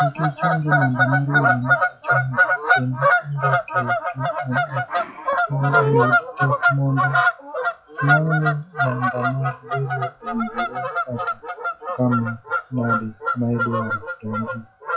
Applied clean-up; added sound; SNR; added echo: classical method WPE with log-MMSE.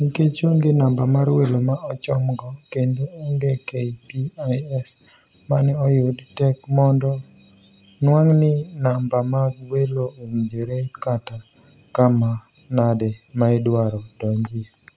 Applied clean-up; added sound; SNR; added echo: none; none; none; none.